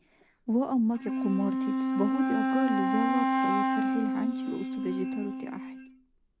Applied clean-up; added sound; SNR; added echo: none; Wind instrument, woodwind instrument; -3 dB; none.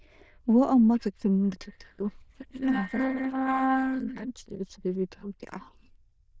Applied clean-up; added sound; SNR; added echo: neural diffusion model UNIVERSE++.